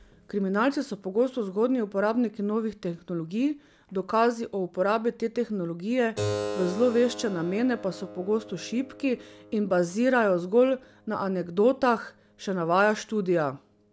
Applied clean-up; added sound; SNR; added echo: none; Keyboard (musical); 15 dB; none.